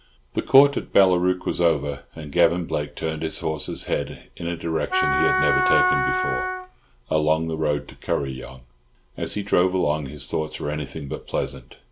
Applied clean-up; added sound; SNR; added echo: none; Wind instrument, woodwind instrument; -1 dB; none.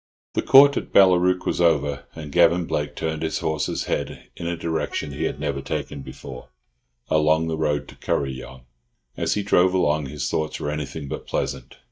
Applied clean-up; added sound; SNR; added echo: neural mask model DeepFilterNet 3.